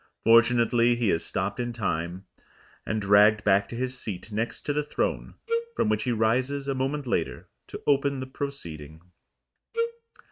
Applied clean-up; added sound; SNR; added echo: neural mask model RNNoise.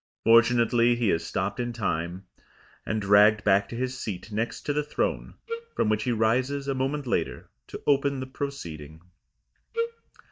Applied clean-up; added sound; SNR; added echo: neural mask model DeepFilterNet 3.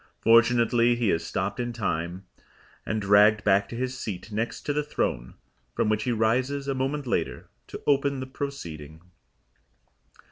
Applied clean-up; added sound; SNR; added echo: none; none; none; none.